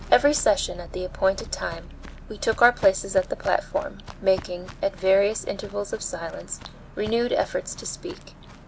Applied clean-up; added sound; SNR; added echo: none; Walk, footsteps + Keyboard (musical); 15 dB; none.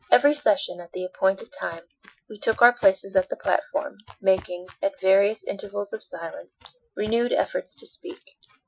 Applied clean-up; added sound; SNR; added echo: classical method Wiener filter.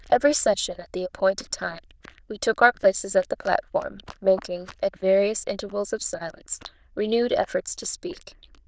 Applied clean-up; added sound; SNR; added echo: neural diffusion model UNIVERSE++.